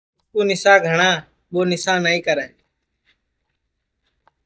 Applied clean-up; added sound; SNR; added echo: neural mask model DeepFilterNet 3.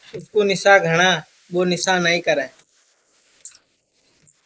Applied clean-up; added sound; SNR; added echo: neural mask model Resemble Enhance denoiser.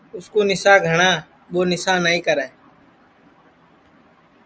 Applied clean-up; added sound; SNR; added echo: none; none; none; none.